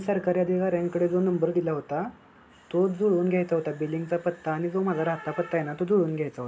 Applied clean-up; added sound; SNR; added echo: none; none; none; none.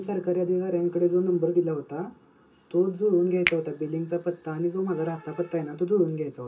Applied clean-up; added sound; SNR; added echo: none; Finger snapping; 10 dB; reverberation time 0.2 s.